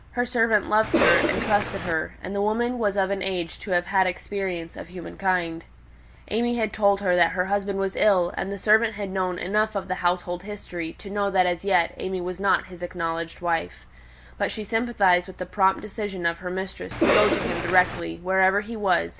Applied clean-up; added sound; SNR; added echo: none; Cough; -1 dB; none.